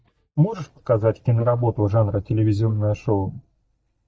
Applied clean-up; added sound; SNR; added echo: neural mask model DeepFilterNet 3.